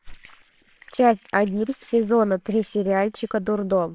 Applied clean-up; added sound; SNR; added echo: neural separator model SepFormer WHAMR!.